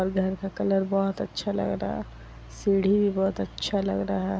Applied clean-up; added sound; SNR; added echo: none; none; none; none.